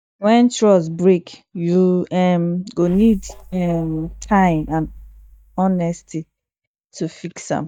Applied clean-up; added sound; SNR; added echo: neural mask model DeepFilterNet 3.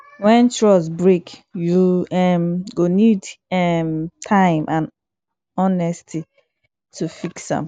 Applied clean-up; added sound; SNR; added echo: none; none; none; none.